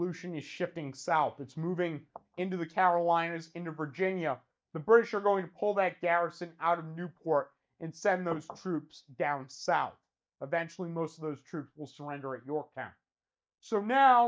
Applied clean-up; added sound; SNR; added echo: neural mask model DeepFilterNet 3.